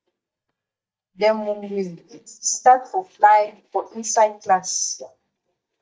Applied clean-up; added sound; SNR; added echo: neural mask model DeepFilterNet 3.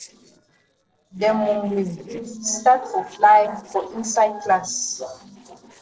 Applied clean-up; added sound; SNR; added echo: neural separator model SepFormer DNS4.